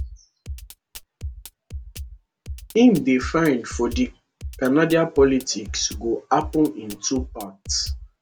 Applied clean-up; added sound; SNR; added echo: none; Drum kit; 13 dB; none.